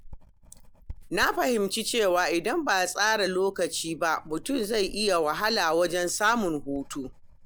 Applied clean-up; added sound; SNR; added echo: none; Writing; 18 dB; none.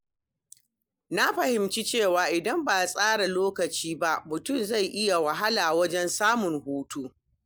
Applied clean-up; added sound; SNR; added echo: none; none; none; none.